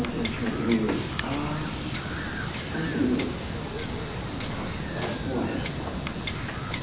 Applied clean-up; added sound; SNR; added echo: none; Wind / Boat, Water vehicle; 0 dB; reverberation time 0.9 s.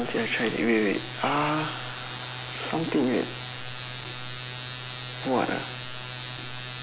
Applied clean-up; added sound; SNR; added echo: none; none; none; none.